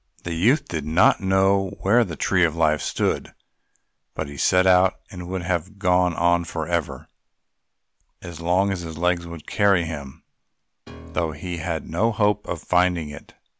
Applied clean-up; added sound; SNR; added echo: none; Piano; 19 dB; none.